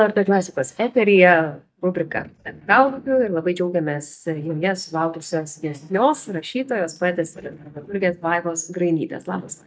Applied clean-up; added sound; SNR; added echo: neural mask model DeepFilterNet 3.